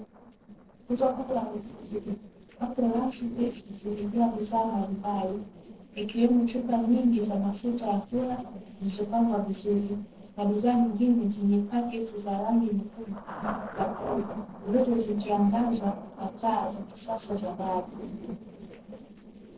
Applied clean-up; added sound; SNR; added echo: neural separator model SepFormer DNS4.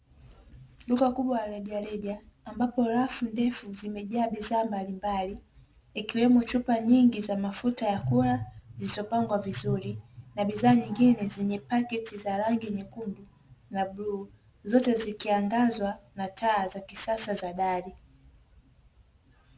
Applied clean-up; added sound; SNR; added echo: none; none; none; none.